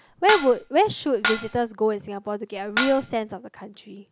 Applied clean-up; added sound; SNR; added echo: none; Dishes, pots, and pans; 5 dB; none.